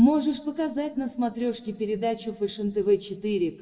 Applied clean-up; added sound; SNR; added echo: none; none; none; reverberation time 1.0 s.